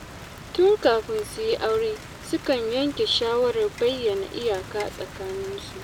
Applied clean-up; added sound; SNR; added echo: none; Rain; 15 dB; none.